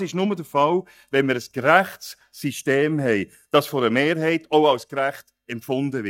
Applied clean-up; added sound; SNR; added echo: neural mask model DeepFilterNet 3.